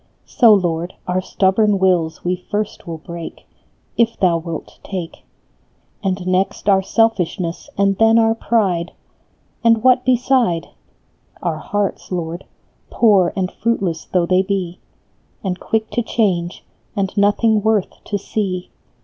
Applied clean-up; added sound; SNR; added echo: none; none; none; none.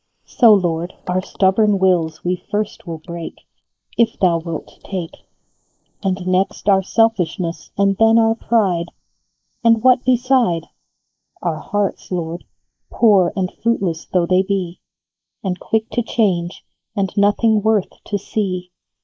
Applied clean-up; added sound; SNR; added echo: neural mask model Resemble Enhance denoiser.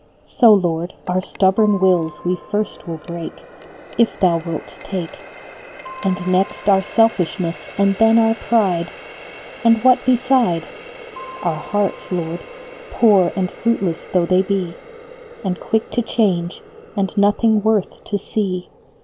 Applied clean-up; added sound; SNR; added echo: none; Piano + Water tap, faucet; 18 dB; none.